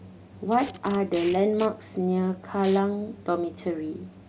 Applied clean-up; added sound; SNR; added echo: none; Packing tape, duct tape; 20 dB; none.